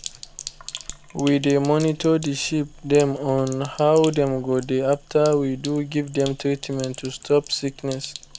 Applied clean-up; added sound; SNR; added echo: none; Sink (filling or washing); 17 dB; none.